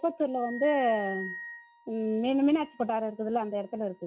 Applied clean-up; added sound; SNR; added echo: classical method log-MMSE.